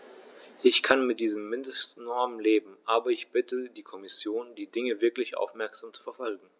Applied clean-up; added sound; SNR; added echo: none; none; none; none.